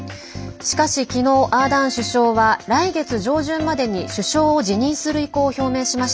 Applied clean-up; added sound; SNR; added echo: none; none; none; none.